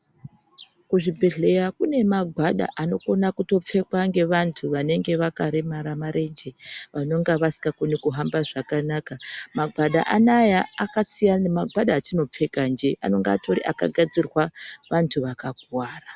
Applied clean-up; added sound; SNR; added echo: none; none; none; none.